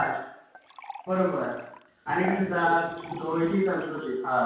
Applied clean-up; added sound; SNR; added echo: none; Dishes, pots, and pans / Chink, clink; 13 dB; reverberation time 0.6 s.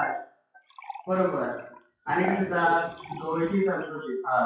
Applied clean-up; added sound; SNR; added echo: classical method WPE with log-MMSE.